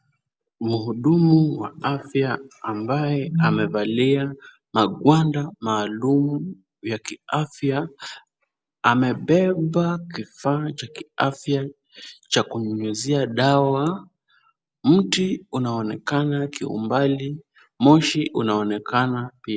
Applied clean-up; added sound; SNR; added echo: none; none; none; none.